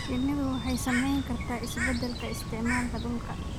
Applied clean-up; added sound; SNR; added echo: none; Bird; 2 dB; none.